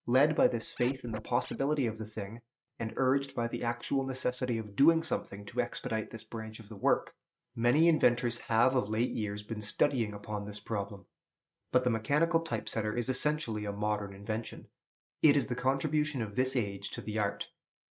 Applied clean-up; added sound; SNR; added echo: neural mask model RNNoise.